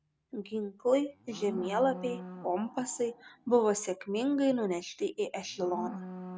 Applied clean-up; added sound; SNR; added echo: none; Livestock, farm animals, working animals; 14 dB; none.